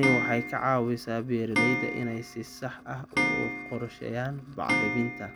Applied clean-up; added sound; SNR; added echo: none; Clock; 1 dB; none.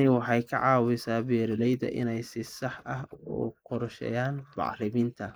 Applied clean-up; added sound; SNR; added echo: neural mask model Resemble Enhance denoiser.